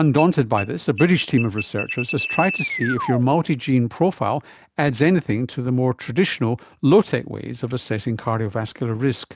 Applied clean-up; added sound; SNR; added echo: none; Alarm; 9 dB; none.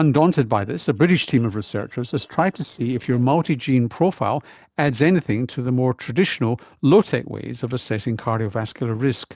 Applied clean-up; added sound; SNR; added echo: neural separator model SepFormer DNS4.